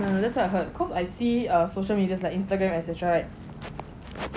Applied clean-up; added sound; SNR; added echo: none; none; none; none.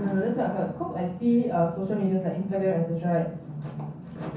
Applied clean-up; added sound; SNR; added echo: none; none; none; reverberation time 0.6 s.